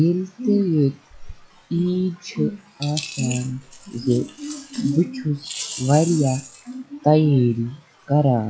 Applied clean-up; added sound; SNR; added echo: classical method log-MMSE.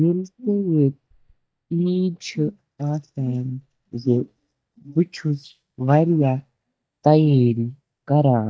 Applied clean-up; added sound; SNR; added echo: neural mask model DeepFilterNet 3.